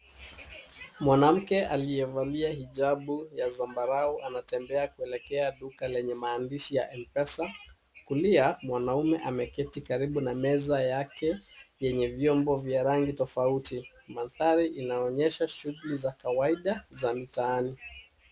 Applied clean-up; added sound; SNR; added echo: none; none; none; none.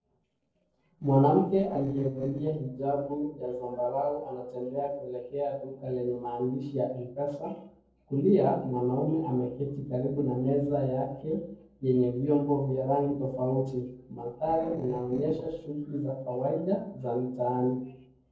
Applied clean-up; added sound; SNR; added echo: neural separator model SepFormer DNS4.